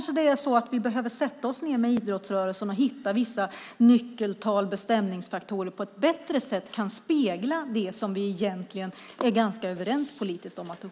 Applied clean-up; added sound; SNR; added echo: none; none; none; none.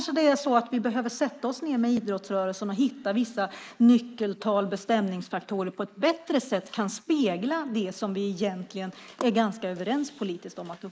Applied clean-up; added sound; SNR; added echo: neural mask model Resemble Enhance denoiser.